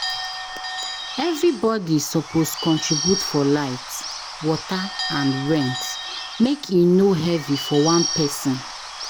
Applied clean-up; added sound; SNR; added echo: none; Bird / Bell; 8 dB; none.